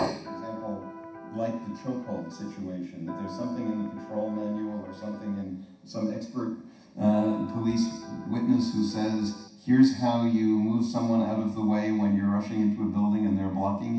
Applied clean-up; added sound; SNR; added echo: none; Electric guitar; 16 dB; reverberation time 0.7 s.